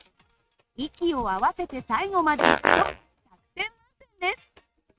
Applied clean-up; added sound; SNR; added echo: neural mask model RNNoise.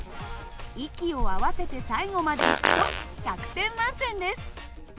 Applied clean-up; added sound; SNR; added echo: none; Fart + Hands; -2 dB; none.